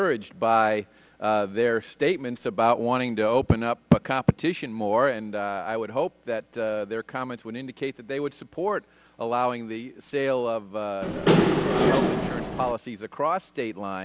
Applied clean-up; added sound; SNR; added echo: none; Engine / Mechanisms; -4 dB; none.